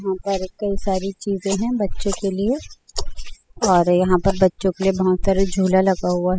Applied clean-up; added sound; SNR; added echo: classical method spectral subtraction.